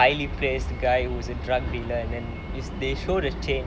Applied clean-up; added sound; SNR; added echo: none; none; none; none.